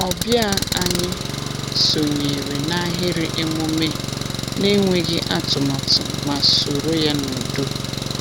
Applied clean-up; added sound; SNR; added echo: none; Engine; 3 dB; none.